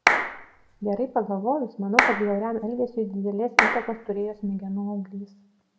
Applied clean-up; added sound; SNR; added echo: none; Clapping; -1 dB; reverberation time 0.6 s.